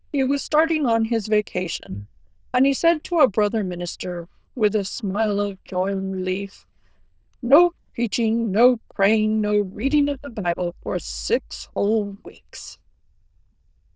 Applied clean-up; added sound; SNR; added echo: neural diffusion model UNIVERSE++.